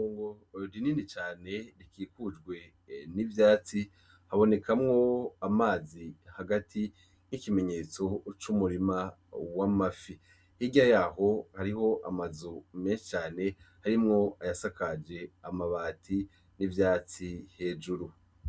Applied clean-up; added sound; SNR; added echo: none; none; none; none.